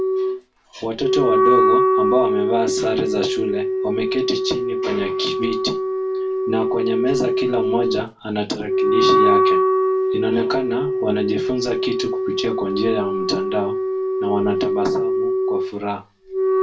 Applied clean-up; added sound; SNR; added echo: none; Wind instrument, woodwind instrument; -5 dB; reverberation time 0.2 s.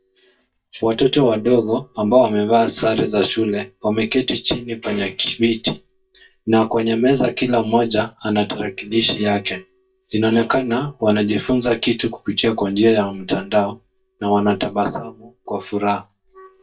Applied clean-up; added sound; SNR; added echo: neural mask model DeepFilterNet 3.